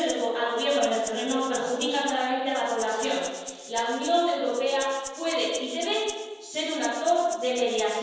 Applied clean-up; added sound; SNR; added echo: none; Rattle (instrument); 15 dB; reverberation time 1.2 s.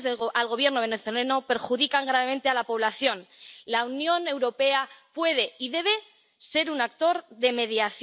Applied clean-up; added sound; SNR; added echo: none; none; none; none.